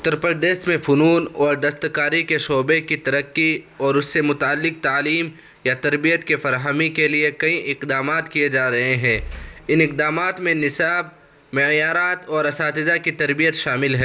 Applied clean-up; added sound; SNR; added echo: none; none; none; none.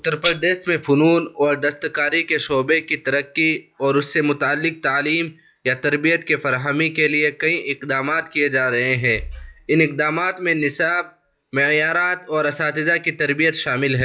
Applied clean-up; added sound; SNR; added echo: classical method log-MMSE.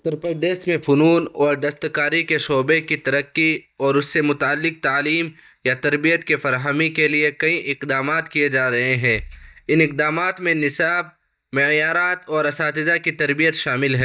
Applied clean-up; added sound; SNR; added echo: neural mask model DeepFilterNet 3.